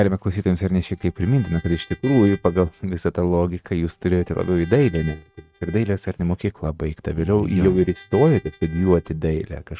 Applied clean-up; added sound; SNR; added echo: neural mask model RNNoise.